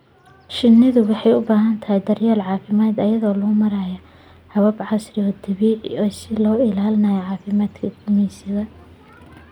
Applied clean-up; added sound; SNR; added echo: none; none; none; none.